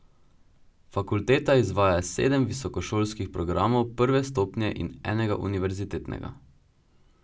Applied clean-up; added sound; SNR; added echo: none; none; none; none.